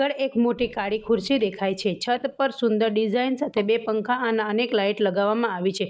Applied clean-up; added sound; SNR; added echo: neural mask model DeepFilterNet 3.